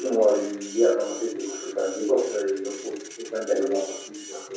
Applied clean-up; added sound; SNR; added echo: none; Printer; 17 dB; reverberation time 0.7 s.